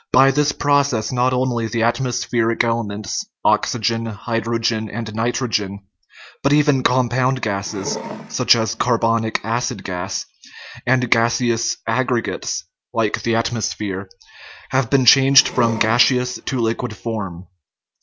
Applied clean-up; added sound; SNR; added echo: none; Wood; 12 dB; none.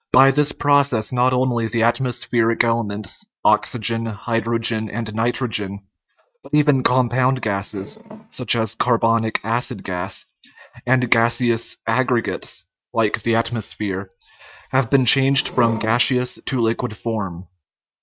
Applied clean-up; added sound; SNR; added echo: neural mask model RNNoise.